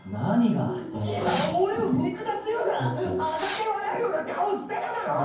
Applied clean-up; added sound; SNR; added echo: none; Fireworks; 9 dB; reverberation time 0.9 s.